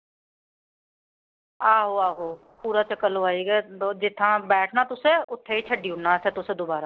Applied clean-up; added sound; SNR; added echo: neural separator model SepFormer DNS4.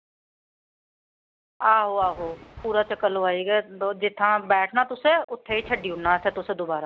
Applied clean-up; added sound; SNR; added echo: none; Thunder; 19 dB; none.